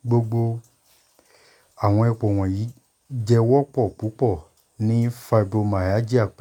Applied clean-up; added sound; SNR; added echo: none; none; none; none.